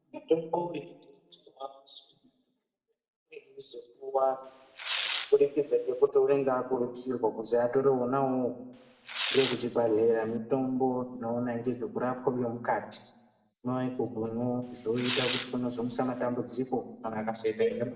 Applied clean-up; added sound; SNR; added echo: none; Tearing; 4 dB; reverberation time 0.7 s.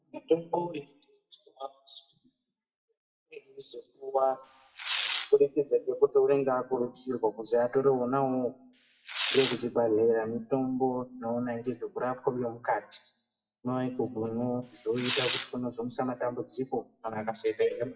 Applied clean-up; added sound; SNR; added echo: classical method WPE with log-MMSE.